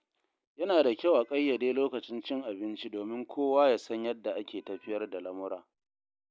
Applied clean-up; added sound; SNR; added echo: none; none; none; none.